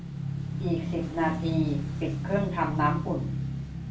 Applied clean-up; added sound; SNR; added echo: none; Motorcycle / Engine; 0 dB; reverberation time 0.3 s.